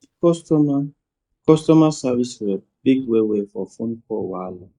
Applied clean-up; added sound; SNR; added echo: neural mask model DeepFilterNet 3.